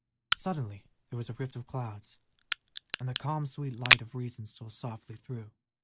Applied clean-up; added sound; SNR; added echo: none; Crack; -4 dB; none.